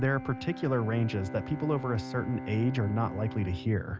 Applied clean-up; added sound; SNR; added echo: none; Bowed string instrument; 11 dB; none.